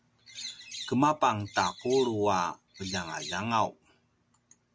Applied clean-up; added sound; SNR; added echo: none; Bird; 13 dB; none.